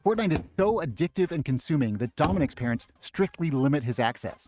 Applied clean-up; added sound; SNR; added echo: neural mask model RNNoise.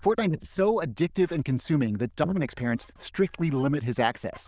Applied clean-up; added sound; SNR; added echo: neural diffusion model UNIVERSE++.